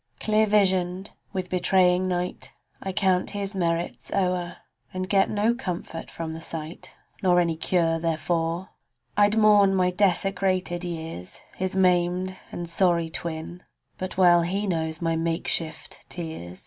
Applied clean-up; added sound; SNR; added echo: none; none; none; none.